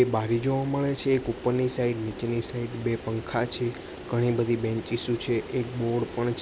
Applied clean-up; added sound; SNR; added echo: none; none; none; none.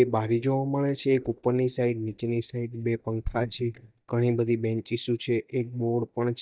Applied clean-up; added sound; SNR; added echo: neural mask model DeepFilterNet 3.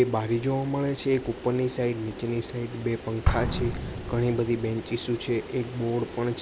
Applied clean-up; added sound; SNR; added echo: none; Explosion; 8 dB; none.